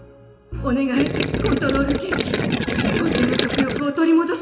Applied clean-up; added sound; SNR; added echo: none; Gurgling; 0 dB; reverberation time 2.8 s.